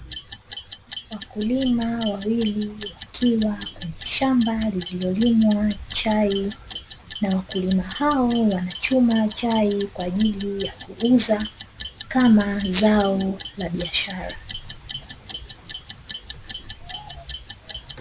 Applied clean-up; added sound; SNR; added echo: none; Clock; 15 dB; none.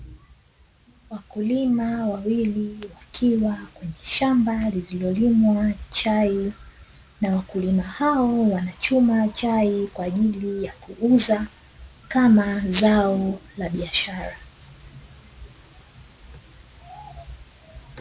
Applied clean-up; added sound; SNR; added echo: none; none; none; none.